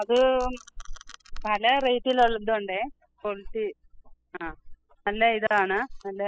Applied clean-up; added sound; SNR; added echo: classical method spectral subtraction.